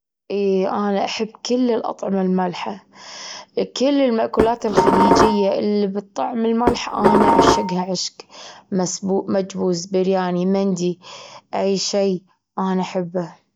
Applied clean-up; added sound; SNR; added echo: none; Dishes, pots, and pans; -4 dB; none.